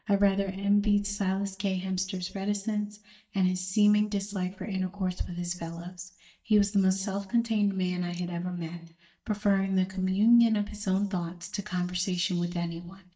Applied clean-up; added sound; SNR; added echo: neural mask model DeepFilterNet 3.